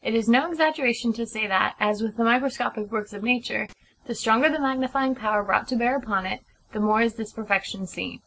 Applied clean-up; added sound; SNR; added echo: none; none; none; none.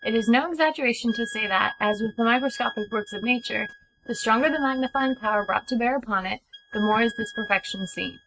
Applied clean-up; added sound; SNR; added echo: neural mask model RNNoise.